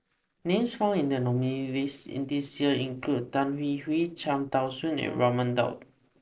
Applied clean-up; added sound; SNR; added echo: neural separator model SepFormer DNS4.